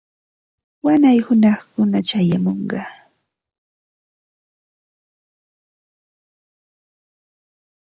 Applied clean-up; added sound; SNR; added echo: none; none; none; none.